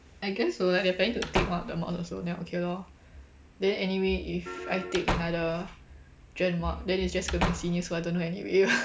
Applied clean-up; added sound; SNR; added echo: none; Slam / Wood + Piano; 7 dB; none.